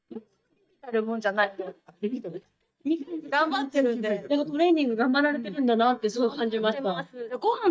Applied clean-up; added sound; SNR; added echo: neural mask model DeepFilterNet 3.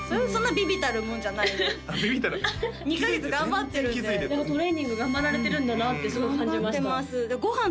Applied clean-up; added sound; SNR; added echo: none; Bowed string instrument; 18 dB; none.